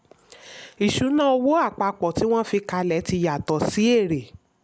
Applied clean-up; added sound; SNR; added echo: none; none; none; none.